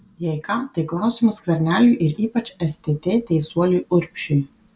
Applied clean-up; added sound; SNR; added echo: none; none; none; none.